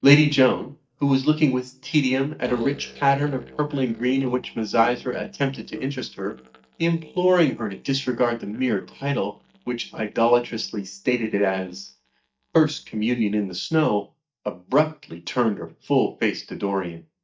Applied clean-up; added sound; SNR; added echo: neural mask model DeepFilterNet 3.